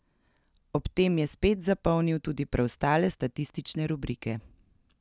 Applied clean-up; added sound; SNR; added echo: none; none; none; none.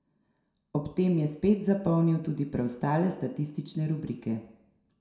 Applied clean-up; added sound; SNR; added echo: none; none; none; reverberation time 0.6 s.